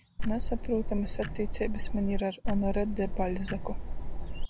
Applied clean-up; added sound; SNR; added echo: none; Tick-tock; -2 dB; none.